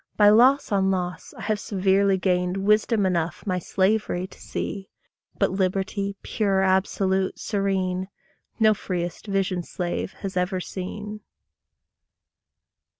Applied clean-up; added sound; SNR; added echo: none; none; none; none.